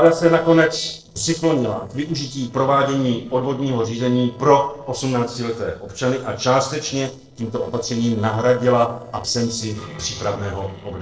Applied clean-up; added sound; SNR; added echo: neural separator model SepFormer DNS4.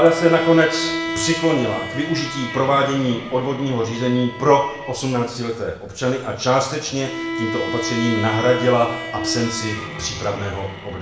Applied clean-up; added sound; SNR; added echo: none; Bowed string instrument; 8 dB; reverberation time 0.8 s.